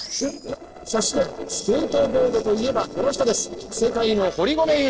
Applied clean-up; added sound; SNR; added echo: neural separator model SepFormer DNS4.